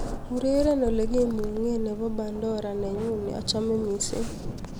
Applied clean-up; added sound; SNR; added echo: none; Thunder; 6 dB; none.